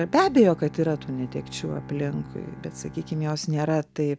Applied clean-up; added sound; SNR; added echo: none; Bowed string instrument; 17 dB; none.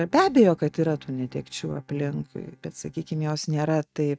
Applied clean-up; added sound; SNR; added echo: neural mask model RNNoise.